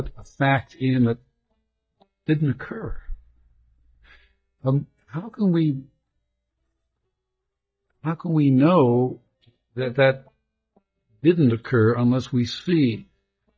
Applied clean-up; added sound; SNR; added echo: neural mask model DeepFilterNet 3.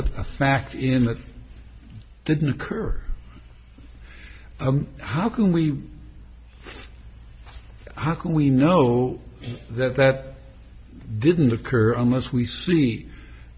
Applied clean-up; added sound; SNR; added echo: none; none; none; none.